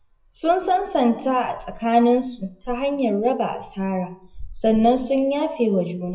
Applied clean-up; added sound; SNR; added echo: classical method WPE with log-MMSE.